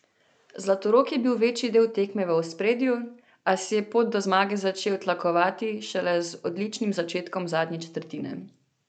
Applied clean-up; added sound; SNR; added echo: none; none; none; none.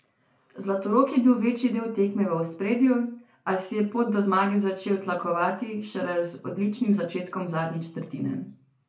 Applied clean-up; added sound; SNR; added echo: none; none; none; reverberation time 0.3 s.